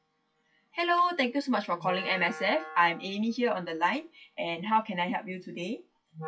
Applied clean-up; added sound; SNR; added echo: classical method WPE with log-MMSE.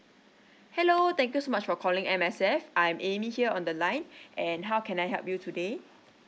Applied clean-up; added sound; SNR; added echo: none; none; none; none.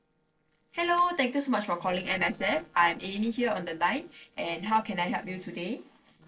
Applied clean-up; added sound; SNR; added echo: neural separator model SepFormer DNS4.